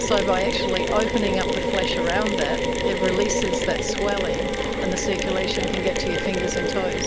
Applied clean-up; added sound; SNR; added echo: none; Mechanisms; -2 dB; none.